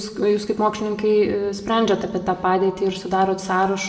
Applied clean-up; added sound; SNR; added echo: none; none; none; reverberation time 1.0 s.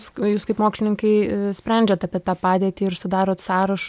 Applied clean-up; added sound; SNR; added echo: none; none; none; none.